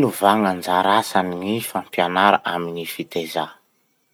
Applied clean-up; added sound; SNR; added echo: none; none; none; none.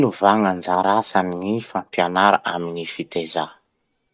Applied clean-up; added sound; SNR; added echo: neural mask model DeepFilterNet 3.